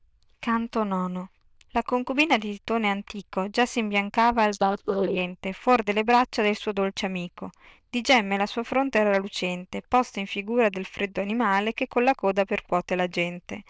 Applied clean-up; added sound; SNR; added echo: neural diffusion model UNIVERSE++.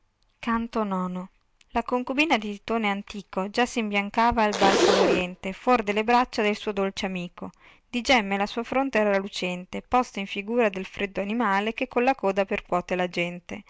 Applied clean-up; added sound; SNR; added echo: none; Zipper (clothing); 0 dB; none.